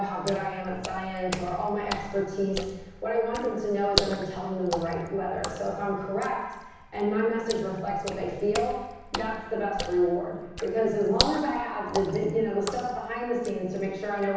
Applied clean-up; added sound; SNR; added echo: none; Water / Splash, splatter; 9 dB; reverberation time 1.1 s.